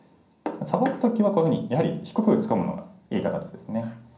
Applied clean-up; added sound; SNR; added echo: none; none; none; reverberation time 0.6 s.